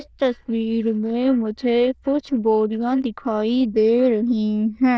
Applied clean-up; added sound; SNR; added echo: neural diffusion model UNIVERSE++.